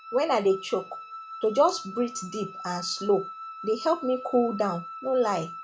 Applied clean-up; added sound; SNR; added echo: none; Wind instrument, woodwind instrument; 13 dB; none.